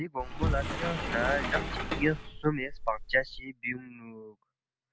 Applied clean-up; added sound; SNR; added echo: none; Sliding door; 0 dB; none.